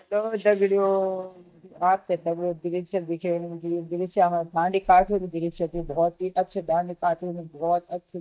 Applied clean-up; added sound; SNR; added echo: neural mask model DeepFilterNet 3.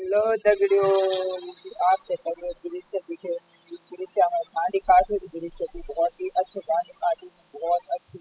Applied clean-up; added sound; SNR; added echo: classical method spectral subtraction.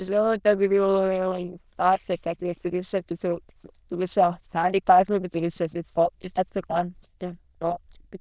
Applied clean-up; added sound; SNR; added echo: neural diffusion model UNIVERSE++.